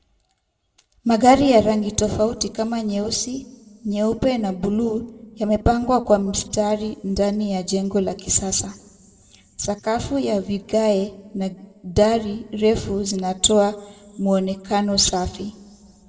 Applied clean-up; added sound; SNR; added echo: none; none; none; reverberation time 0.9 s.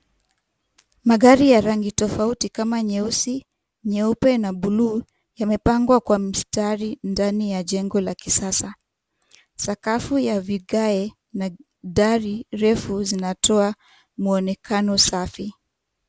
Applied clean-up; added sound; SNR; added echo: none; none; none; none.